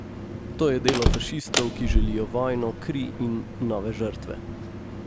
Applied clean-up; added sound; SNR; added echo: none; Slam; 0 dB; none.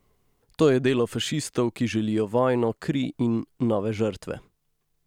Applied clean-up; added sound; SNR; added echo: none; none; none; none.